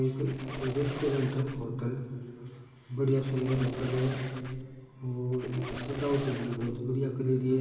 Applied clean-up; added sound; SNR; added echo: none; Squeak; 13 dB; reverberation time 2.5 s.